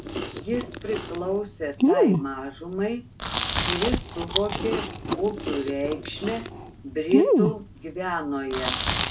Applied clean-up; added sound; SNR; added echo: none; Chewing, mastication; -3 dB; reverberation time 0.2 s.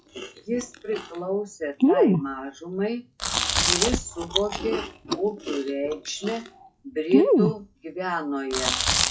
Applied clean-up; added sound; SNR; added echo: classical method WPE with log-MMSE.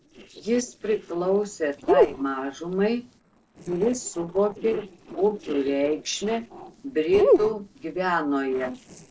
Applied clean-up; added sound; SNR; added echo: neural separator model SepFormer DNS4.